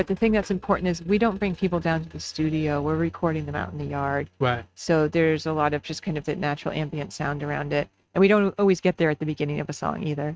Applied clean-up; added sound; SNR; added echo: neural mask model RNNoise.